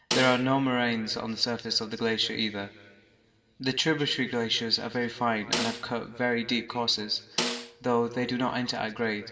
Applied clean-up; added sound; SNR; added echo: none; Snare drum; 6 dB; reverberation time 1.9 s.